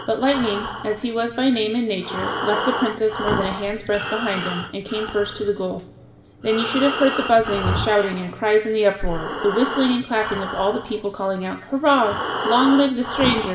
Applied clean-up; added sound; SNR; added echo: none; Breathing; 7 dB; reverberation time 0.9 s.